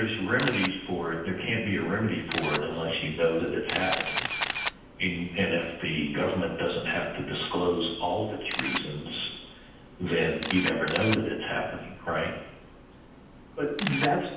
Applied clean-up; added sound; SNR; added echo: none; Camera; 8 dB; reverberation time 0.9 s.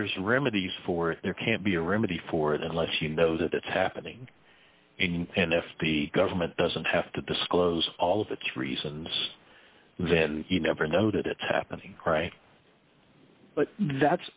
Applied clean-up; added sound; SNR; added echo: none; none; none; none.